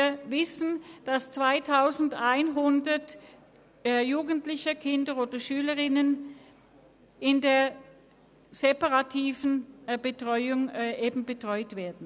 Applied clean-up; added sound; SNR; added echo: none; none; none; none.